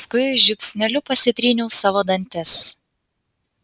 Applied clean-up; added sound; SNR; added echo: none; none; none; none.